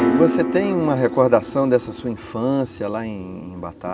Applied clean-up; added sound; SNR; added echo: none; Piano; 6 dB; none.